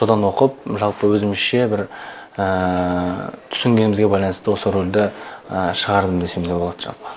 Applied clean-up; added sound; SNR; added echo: none; none; none; none.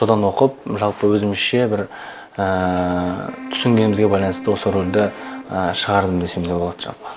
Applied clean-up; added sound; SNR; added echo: none; Keyboard (musical); 16 dB; none.